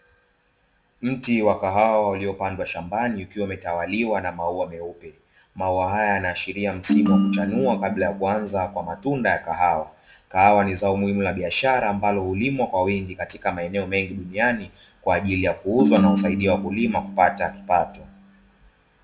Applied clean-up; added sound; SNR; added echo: none; Ringtone; 1 dB; reverberation time 0.3 s.